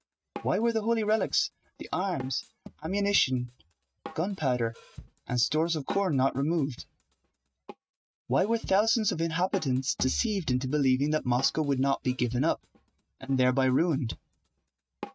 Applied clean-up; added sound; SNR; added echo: neural mask model RNNoise.